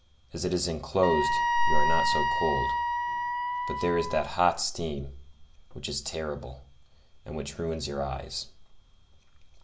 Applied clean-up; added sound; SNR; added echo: none; Wind instrument, woodwind instrument; -2 dB; none.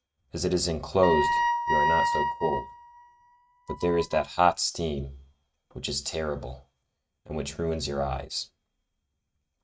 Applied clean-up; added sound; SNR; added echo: neural mask model RNNoise.